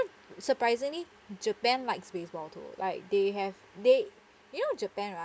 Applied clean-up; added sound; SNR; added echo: none; none; none; none.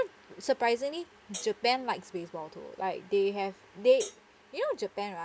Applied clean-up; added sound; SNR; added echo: none; Hi-hat; 12 dB; none.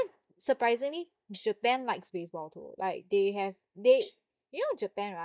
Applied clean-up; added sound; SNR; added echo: neural mask model DeepFilterNet 3.